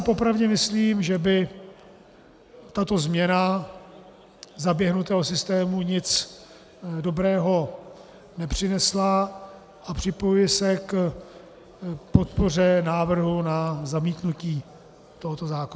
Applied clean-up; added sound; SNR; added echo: none; none; none; none.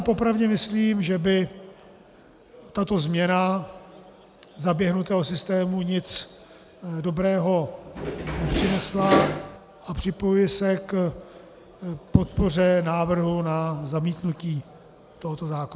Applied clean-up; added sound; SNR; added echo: none; Door; 1 dB; none.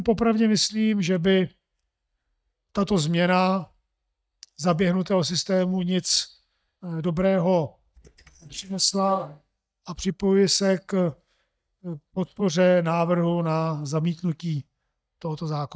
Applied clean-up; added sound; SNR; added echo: neural mask model DeepFilterNet 3.